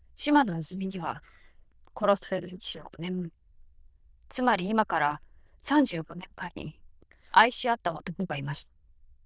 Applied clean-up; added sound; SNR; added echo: neural diffusion model UNIVERSE++.